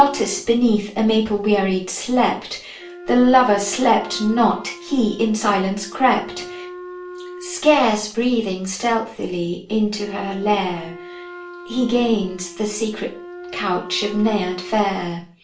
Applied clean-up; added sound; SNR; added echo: none; Wind instrument, woodwind instrument; 17 dB; reverberation time 0.4 s.